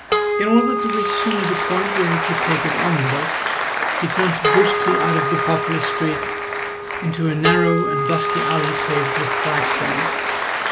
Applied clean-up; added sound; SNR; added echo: none; Applause + Harp; -2 dB; none.